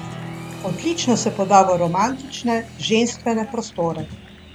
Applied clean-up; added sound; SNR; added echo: none; Applause; 14 dB; none.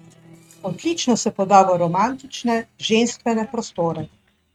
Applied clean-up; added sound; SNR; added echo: neural mask model RNNoise.